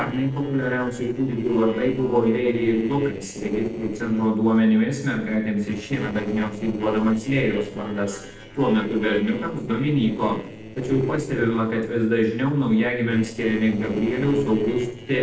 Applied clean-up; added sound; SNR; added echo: neural separator model SepFormer DNS4.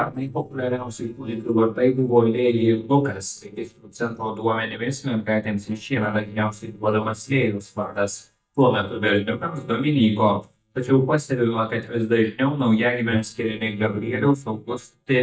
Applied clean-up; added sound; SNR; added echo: neural mask model DeepFilterNet 3.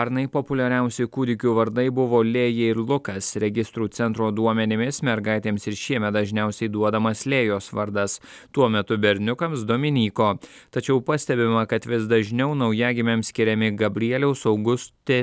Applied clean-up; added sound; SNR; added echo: none; none; none; none.